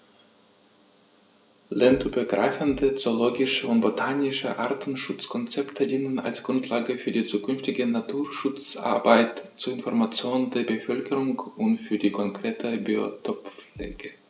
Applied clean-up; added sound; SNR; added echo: none; Bass drum; 19 dB; reverberation time 0.4 s.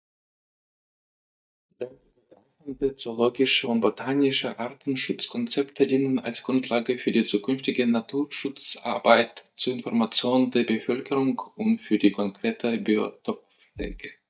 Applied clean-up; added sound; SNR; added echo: neural mask model DeepFilterNet 3.